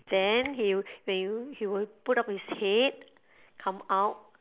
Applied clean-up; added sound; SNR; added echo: neural mask model Resemble Enhance denoiser.